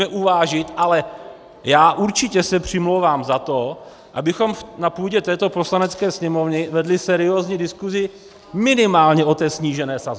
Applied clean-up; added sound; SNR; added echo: none; none; none; none.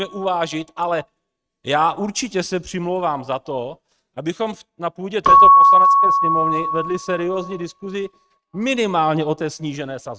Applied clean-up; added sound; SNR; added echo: neural mask model RNNoise.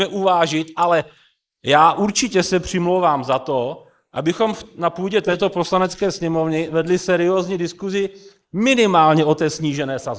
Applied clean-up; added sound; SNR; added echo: neural mask model Resemble Enhance denoiser.